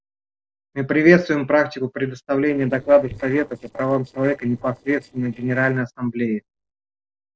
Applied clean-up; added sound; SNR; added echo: neural separator model SepFormer DNS4.